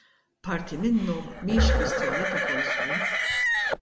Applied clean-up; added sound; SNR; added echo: none; Livestock, farm animals, working animals + Breathing; -4 dB; none.